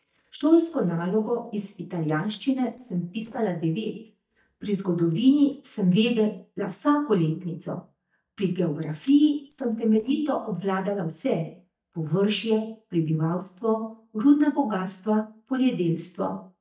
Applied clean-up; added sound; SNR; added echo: neural mask model DeepFilterNet 3.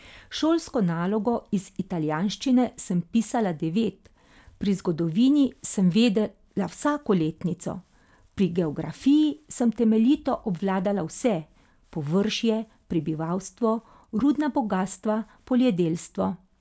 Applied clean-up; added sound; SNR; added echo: none; none; none; none.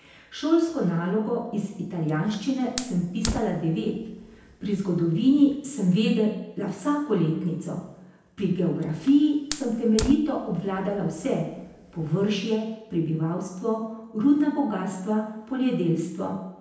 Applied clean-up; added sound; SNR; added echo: none; Fire; 13 dB; reverberation time 0.9 s.